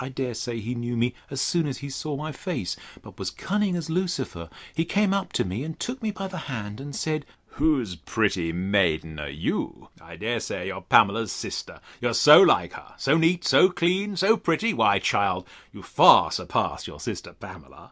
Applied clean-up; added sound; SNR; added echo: none; none; none; none.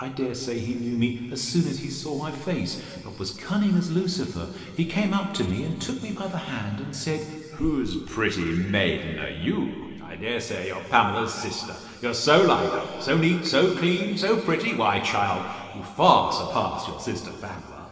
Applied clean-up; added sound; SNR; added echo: none; none; none; reverberation time 2.5 s.